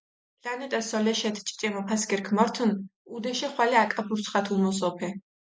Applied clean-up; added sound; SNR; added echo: none; none; none; none.